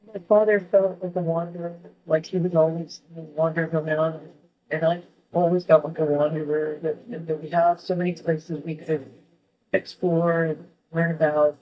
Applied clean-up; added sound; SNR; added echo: neural mask model DeepFilterNet 3.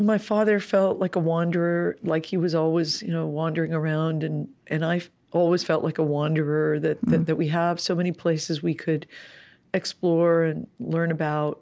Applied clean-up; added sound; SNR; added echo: none; none; none; none.